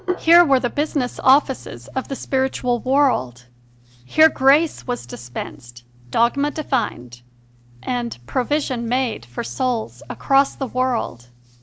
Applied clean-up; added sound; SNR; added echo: none; Hands; 19 dB; none.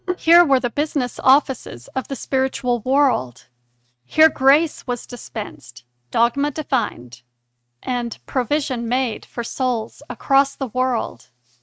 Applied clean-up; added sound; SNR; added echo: neural mask model RNNoise.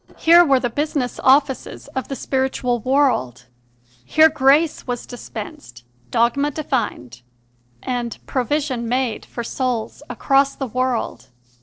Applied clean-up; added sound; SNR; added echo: neural separator model SepFormer DNS4.